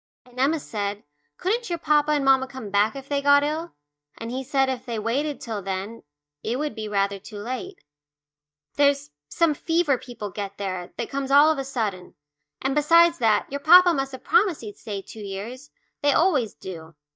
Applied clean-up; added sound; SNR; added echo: neural mask model DeepFilterNet 3.